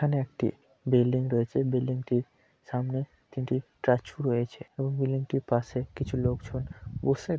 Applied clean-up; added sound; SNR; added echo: none; none; none; none.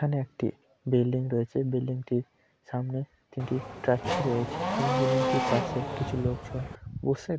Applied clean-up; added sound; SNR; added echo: none; Race car, auto racing / Accelerating, revving, vroom; 1 dB; none.